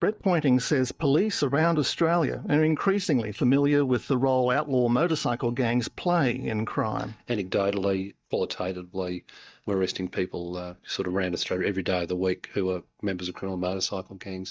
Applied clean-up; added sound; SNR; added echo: neural mask model DeepFilterNet 3.